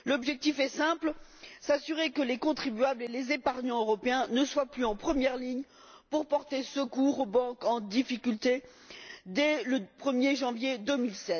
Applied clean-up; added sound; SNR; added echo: none; none; none; none.